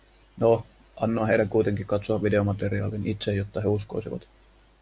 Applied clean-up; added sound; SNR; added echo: none; none; none; none.